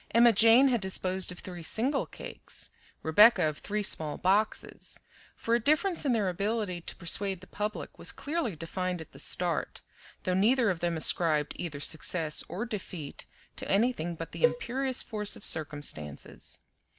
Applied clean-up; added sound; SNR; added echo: none; Cowbell; 5 dB; none.